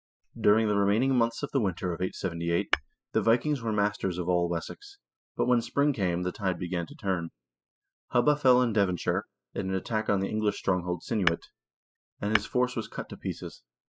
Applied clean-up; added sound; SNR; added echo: classical method spectral subtraction.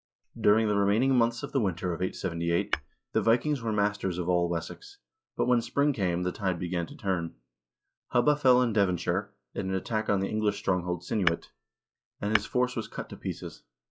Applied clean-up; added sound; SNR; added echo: classical method log-MMSE.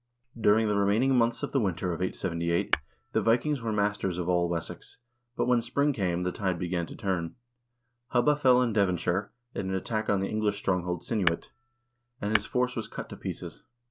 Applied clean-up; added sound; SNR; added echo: none; Tap / Hammer; 8 dB; none.